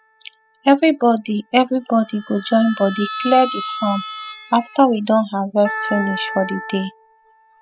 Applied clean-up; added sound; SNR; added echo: classical method spectral subtraction.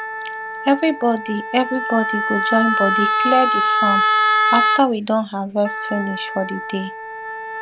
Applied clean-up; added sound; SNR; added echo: none; Wind instrument, woodwind instrument; -1 dB; none.